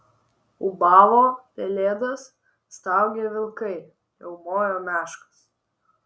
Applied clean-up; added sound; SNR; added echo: none; none; none; none.